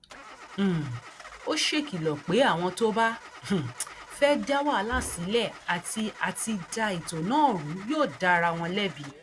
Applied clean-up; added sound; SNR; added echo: none; Engine starting / Car; 18 dB; none.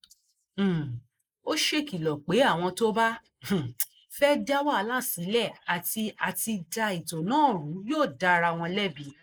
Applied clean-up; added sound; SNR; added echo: neural mask model Resemble Enhance denoiser.